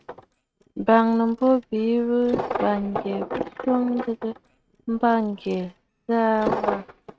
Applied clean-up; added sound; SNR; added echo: neural mask model RNNoise.